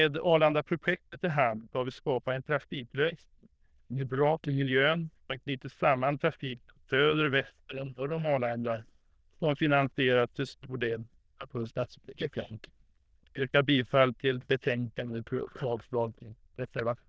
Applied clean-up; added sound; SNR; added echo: neural diffusion model UNIVERSE++.